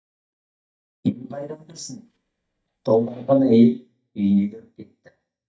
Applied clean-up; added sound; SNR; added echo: neural mask model DeepFilterNet 3.